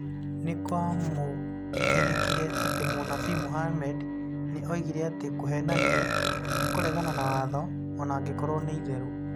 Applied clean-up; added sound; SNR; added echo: none; Burping, eructation + Bowed string instrument; -3 dB; none.